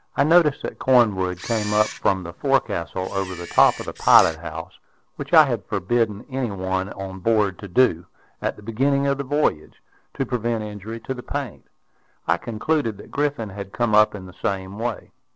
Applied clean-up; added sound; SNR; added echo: none; Camera; 14 dB; none.